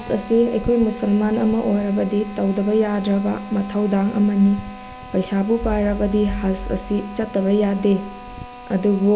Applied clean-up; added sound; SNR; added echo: none; Drill; 18 dB; none.